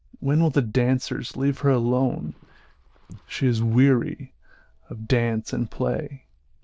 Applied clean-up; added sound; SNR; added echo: neural diffusion model UNIVERSE++.